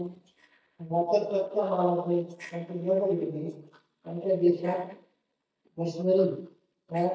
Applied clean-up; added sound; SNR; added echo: neural mask model DeepFilterNet 3.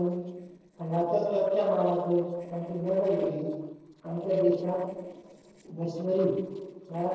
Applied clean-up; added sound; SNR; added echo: neural separator model SepFormer DNS4.